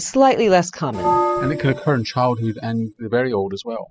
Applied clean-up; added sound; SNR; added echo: classical method spectral subtraction.